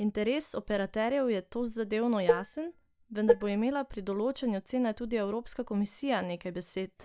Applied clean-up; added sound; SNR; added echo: neural mask model DeepFilterNet 3.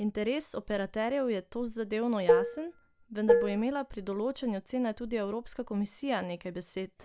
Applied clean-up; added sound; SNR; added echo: none; Dishes, pots, and pans; -5 dB; none.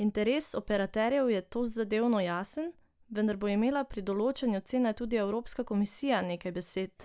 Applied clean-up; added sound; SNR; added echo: none; none; none; none.